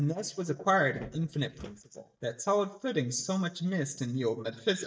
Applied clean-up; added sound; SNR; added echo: neural mask model DeepFilterNet 3.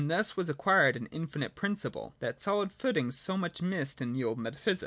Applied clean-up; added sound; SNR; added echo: none; none; none; none.